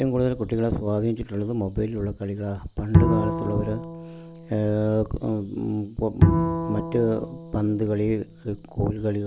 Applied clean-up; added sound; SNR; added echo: none; Bowed string instrument; 0 dB; none.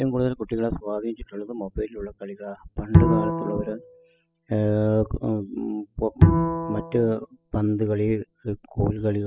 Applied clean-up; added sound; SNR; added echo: classical method spectral subtraction.